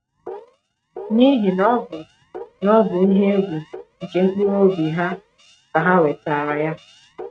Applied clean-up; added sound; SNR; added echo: neural mask model RNNoise.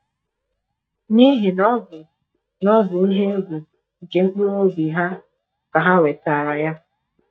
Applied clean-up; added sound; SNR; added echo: neural mask model DeepFilterNet 3.